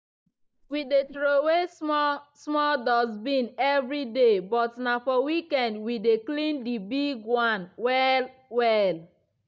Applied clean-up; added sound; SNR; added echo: neural mask model DeepFilterNet 3.